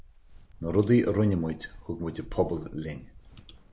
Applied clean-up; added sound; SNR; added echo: none; Walk, footsteps; 18 dB; none.